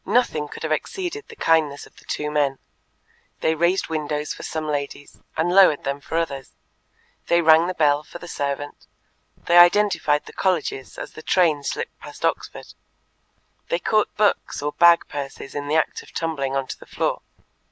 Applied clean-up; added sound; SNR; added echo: none; none; none; none.